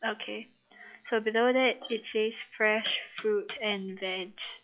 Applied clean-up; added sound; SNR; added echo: classical method log-MMSE.